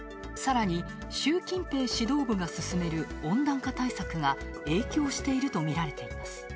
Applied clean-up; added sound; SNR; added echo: none; Knock; 19 dB; none.